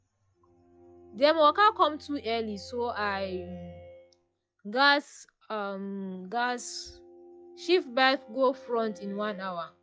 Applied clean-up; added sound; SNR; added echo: classical method log-MMSE.